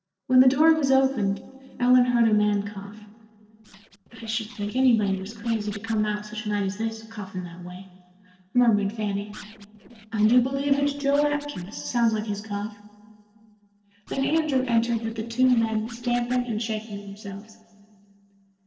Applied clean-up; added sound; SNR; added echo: neural separator model SepFormer DNS4.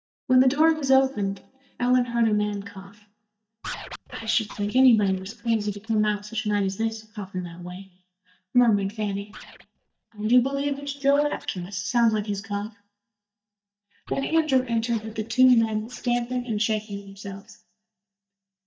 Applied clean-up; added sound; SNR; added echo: neural mask model DeepFilterNet 3.